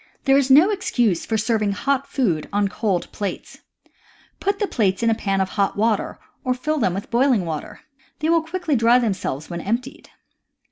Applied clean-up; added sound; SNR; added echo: none; none; none; none.